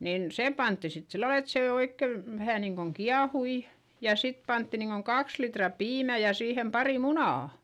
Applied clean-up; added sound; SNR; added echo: none; none; none; none.